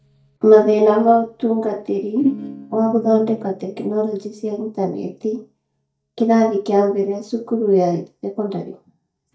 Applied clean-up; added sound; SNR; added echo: neural mask model DeepFilterNet 3.